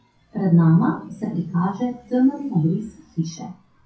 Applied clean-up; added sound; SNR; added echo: classical method WPE with log-MMSE.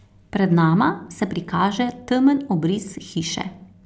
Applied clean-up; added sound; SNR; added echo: none; none; none; none.